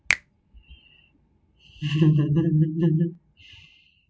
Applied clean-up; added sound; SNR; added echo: none; Finger snapping; 9 dB; none.